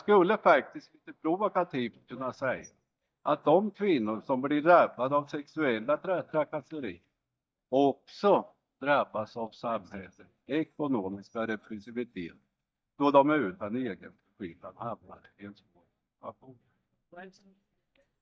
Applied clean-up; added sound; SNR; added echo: neural mask model DeepFilterNet 3.